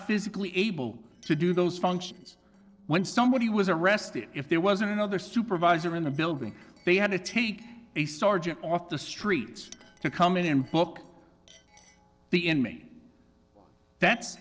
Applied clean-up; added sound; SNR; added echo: neural separator model SepFormer DNS4.